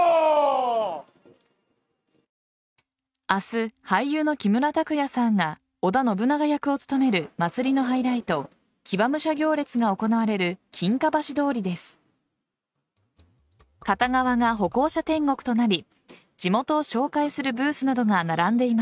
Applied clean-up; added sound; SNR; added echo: neural mask model RNNoise.